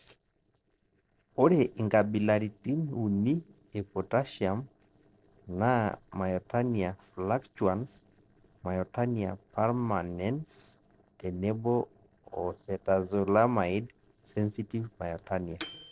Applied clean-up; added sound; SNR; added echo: neural separator model SepFormer DNS4.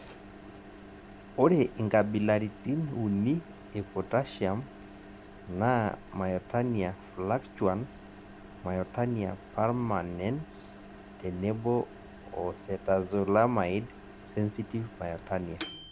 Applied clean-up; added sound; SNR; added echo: none; Microwave oven; 16 dB; none.